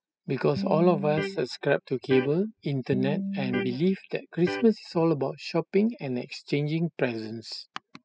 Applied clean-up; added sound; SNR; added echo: classical method spectral subtraction.